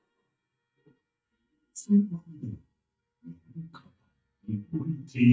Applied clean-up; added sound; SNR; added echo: neural mask model DeepFilterNet 3.